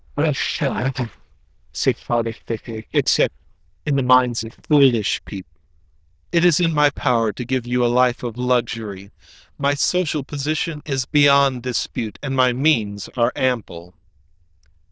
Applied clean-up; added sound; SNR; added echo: neural diffusion model UNIVERSE++.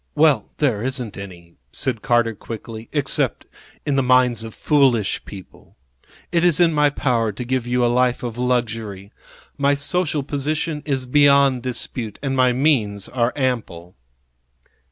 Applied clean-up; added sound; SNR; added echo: none; none; none; none.